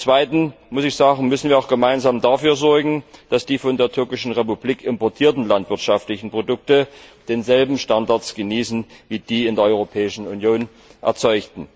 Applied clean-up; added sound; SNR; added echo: none; none; none; none.